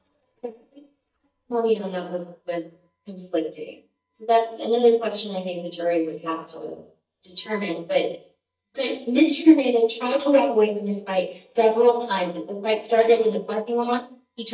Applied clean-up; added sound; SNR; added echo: neural mask model DeepFilterNet 3.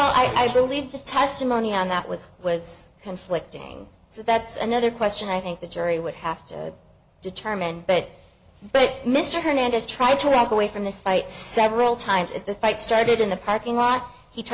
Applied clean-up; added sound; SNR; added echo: none; none; none; none.